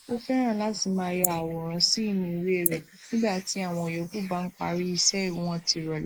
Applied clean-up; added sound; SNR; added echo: neural mask model Resemble Enhance denoiser.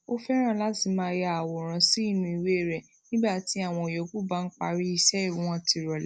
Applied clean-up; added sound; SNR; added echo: none; none; none; none.